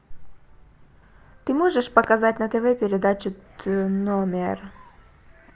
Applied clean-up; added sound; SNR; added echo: none; none; none; none.